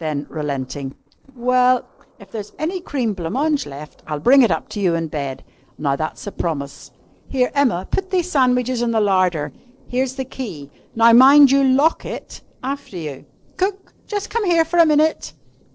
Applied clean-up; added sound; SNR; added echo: neural separator model SepFormer DNS4.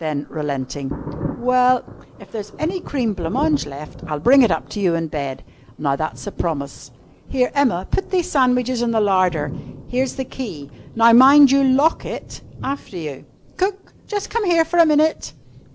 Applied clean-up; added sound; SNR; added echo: none; Thunder; 15 dB; none.